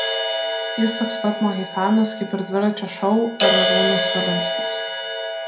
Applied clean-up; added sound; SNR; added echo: none; Crash cymbal; 0 dB; reverberation time 0.4 s.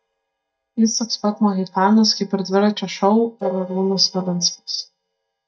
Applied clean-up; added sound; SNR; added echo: neural mask model DeepFilterNet 3.